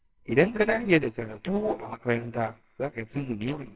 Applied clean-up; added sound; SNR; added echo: neural separator model SepFormer WHAMR!.